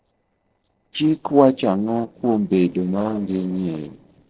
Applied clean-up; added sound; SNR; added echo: neural separator model SepFormer DNS4.